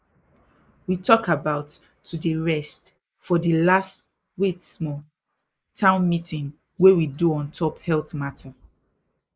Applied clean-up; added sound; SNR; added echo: neural mask model Resemble Enhance denoiser.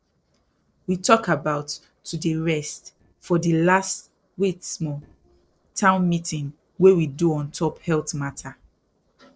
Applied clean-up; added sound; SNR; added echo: neural separator model SepFormer DNS4.